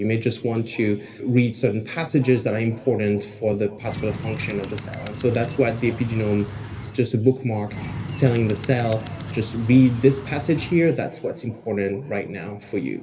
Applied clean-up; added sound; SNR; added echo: none; Bird; 10 dB; reverberation time 2.3 s.